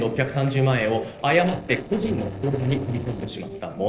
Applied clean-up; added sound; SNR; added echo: neural separator model SepFormer DNS4.